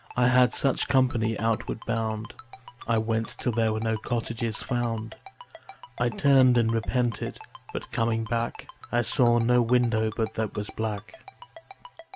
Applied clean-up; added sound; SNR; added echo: none; Ringtone; 20 dB; none.